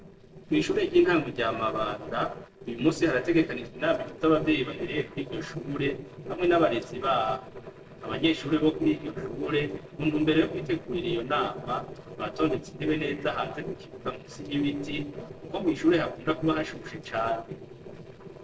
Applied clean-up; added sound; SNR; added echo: neural separator model SepFormer DNS4.